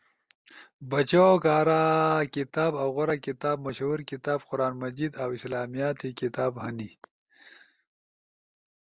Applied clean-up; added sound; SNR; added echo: none; none; none; none.